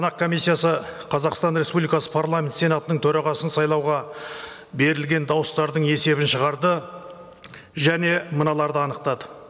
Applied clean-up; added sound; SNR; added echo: none; none; none; none.